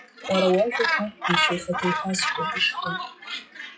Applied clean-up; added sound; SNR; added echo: classical method WPE with log-MMSE.